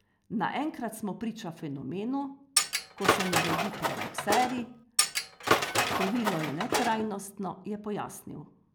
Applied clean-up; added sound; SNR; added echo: none; Tools; -5 dB; none.